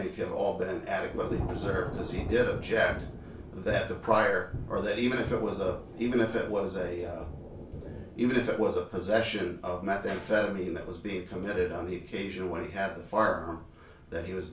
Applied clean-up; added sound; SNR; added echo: none; Thunder / Rain; 11 dB; reverberation time 0.3 s.